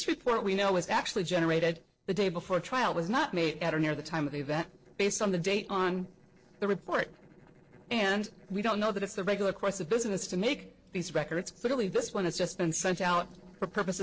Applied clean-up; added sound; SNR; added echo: neural separator model SepFormer DNS4.